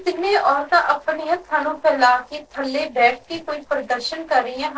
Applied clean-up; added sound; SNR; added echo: neural separator model SepFormer DNS4.